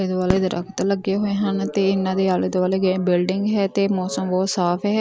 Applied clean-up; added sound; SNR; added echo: none; Fireworks; 16 dB; none.